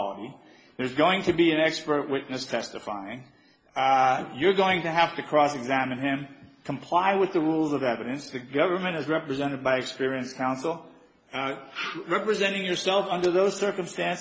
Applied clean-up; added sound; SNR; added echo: none; none; none; none.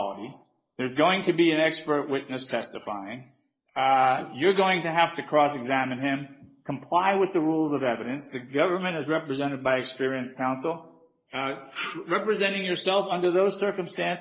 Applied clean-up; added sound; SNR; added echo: neural mask model Resemble Enhance denoiser.